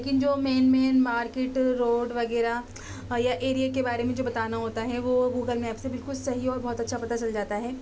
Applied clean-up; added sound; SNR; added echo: none; none; none; none.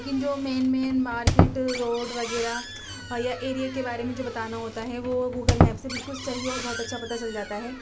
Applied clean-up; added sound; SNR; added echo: none; Squeak; 0 dB; none.